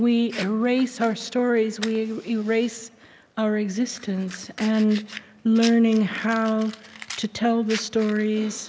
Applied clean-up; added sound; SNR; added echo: none; Fire; 18 dB; none.